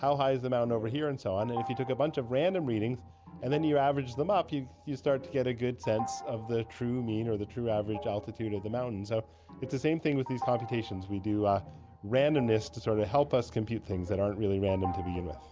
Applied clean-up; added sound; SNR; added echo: none; Organ; 14 dB; none.